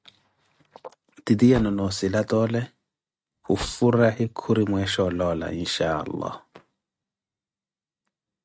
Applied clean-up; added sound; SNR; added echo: neural mask model RNNoise.